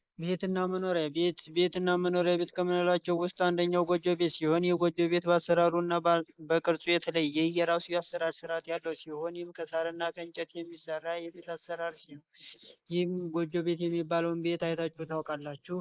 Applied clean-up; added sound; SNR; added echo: neural mask model Resemble Enhance denoiser.